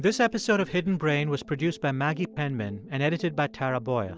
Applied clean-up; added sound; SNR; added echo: none; none; none; none.